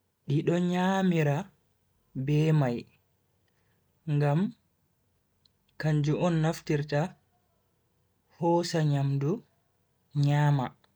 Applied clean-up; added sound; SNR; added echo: none; none; none; none.